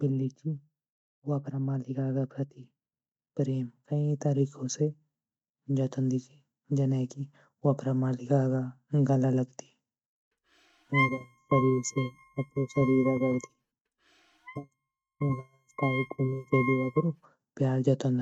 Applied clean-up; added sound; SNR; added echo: neural mask model RNNoise.